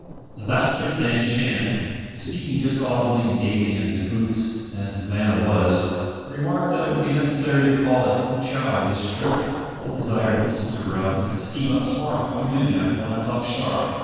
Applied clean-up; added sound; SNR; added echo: neural separator model SepFormer DNS4.